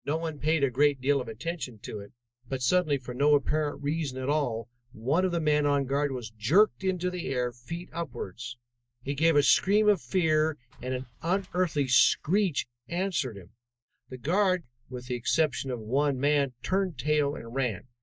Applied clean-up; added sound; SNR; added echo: neural mask model DeepFilterNet 3.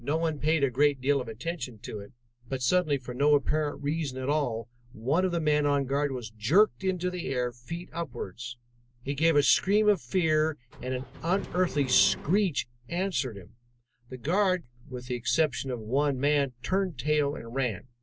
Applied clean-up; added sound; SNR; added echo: none; Engine; 14 dB; none.